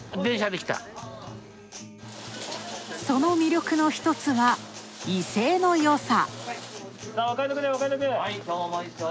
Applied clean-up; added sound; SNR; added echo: none; Acoustic guitar; 16 dB; none.